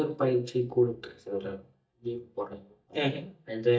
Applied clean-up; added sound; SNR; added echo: neural mask model DeepFilterNet 3.